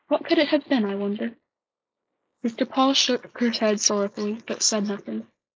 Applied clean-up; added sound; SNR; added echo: neural mask model Resemble Enhance denoiser.